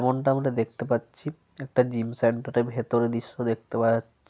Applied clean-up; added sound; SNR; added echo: none; none; none; none.